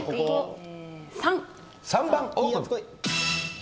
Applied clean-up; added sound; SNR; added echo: none; none; none; none.